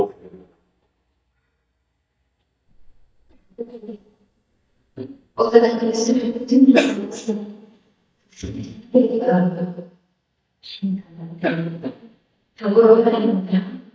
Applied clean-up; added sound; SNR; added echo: neural mask model DeepFilterNet 3.